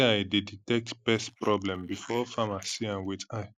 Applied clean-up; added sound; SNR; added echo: neural mask model Resemble Enhance denoiser.